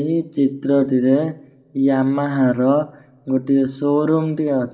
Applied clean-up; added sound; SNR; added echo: none; none; none; reverberation time 0.5 s.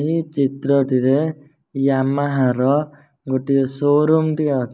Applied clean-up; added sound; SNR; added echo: none; none; none; none.